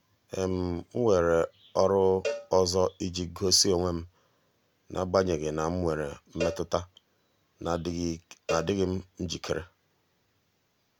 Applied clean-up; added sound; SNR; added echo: none; Cowbell; 12 dB; none.